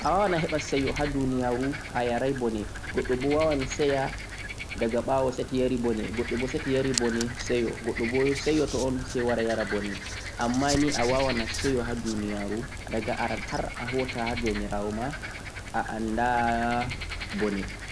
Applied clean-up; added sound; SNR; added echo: none; Frog; 7 dB; none.